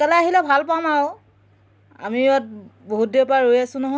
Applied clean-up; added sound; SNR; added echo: none; none; none; none.